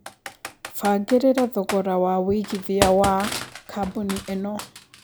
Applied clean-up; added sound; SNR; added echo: none; Computer keyboard; 10 dB; none.